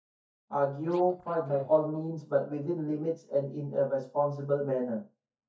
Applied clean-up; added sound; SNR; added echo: neural mask model DeepFilterNet 3.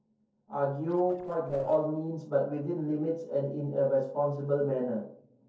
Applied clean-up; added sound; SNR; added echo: neural separator model SepFormer DNS4.